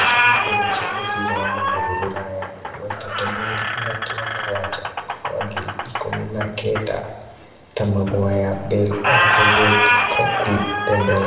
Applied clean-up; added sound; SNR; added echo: none; Squeak; -2 dB; reverberation time 1.0 s.